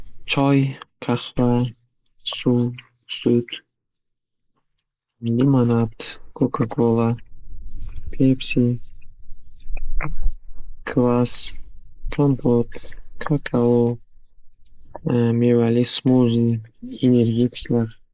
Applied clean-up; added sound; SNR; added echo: neural mask model Resemble Enhance denoiser.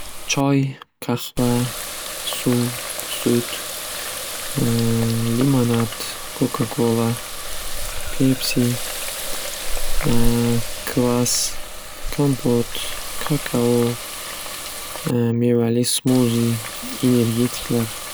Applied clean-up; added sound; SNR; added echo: none; Water tap, faucet; 5 dB; none.